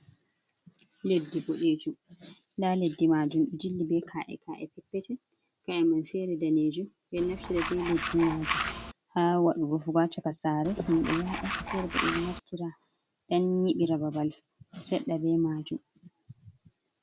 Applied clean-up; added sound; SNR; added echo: none; Tools; 5 dB; none.